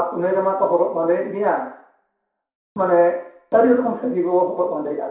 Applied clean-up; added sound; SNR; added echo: none; none; none; reverberation time 0.6 s.